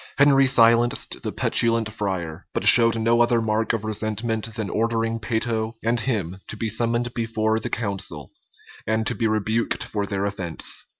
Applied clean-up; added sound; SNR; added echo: none; none; none; none.